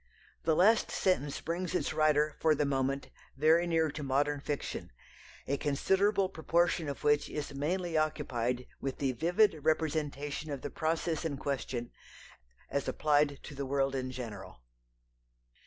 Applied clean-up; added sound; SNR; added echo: none; none; none; none.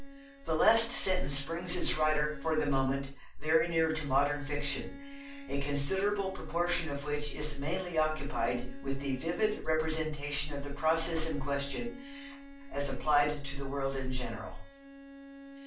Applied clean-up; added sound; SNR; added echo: none; Bowed string instrument; 18 dB; reverberation time 0.3 s.